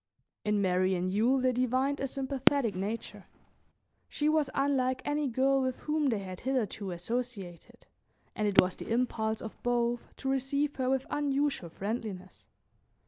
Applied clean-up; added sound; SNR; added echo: none; Fireworks; 2 dB; none.